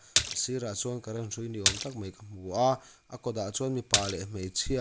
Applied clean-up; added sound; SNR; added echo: none; Splash, splatter; -1 dB; none.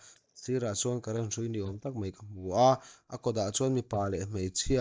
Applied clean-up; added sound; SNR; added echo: neural mask model DeepFilterNet 3.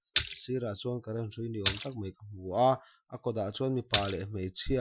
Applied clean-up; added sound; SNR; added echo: classical method Wiener filter.